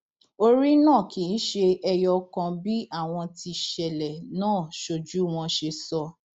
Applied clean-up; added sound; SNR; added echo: none; none; none; none.